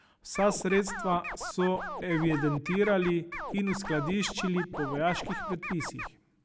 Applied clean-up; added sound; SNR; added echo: none; Scratching (performance technique); 8 dB; none.